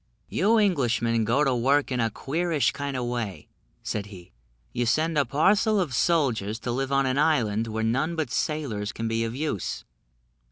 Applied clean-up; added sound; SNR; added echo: none; none; none; none.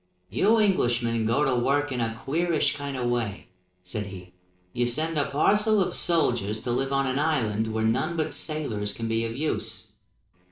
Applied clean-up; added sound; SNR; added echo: neural separator model SepFormer DNS4.